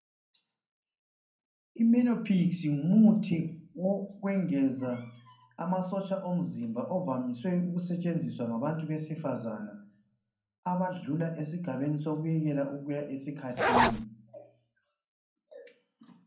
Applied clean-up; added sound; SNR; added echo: none; Zipper (clothing); -5 dB; reverberation time 0.5 s.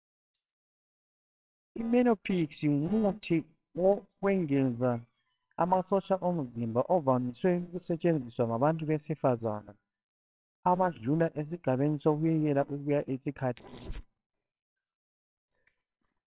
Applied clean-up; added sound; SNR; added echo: neural separator model SepFormer WHAMR!.